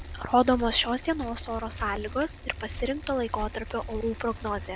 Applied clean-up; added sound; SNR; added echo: none; Bicycle; 10 dB; none.